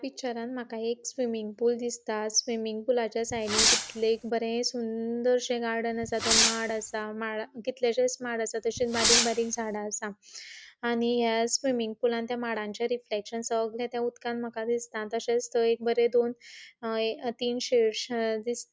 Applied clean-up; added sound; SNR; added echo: none; Fireworks; -1 dB; none.